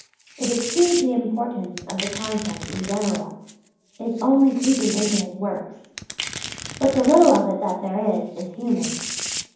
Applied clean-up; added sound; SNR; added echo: none; Domestic sounds, home sounds; 11 dB; reverberation time 1.2 s.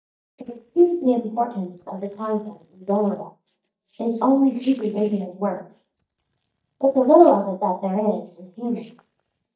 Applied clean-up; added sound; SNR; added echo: neural mask model DeepFilterNet 3.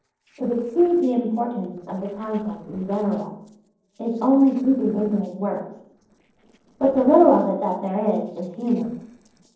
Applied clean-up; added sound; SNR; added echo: neural separator model SepFormer DNS4.